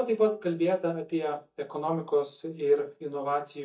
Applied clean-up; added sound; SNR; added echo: neural mask model DeepFilterNet 3.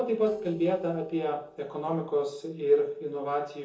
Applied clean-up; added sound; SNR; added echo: neural separator model SepFormer DNS4.